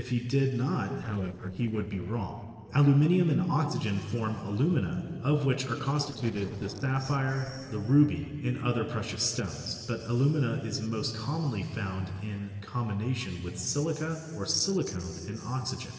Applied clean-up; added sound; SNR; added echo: neural separator model SepFormer DNS4.